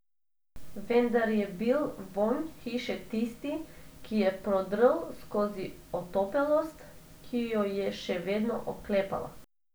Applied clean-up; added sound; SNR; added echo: none; none; none; none.